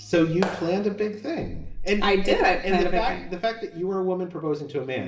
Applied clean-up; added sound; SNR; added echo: none; Clapping; 11 dB; reverberation time 0.7 s.